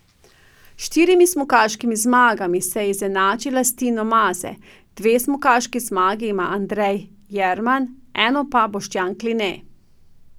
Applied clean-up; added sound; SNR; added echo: none; none; none; none.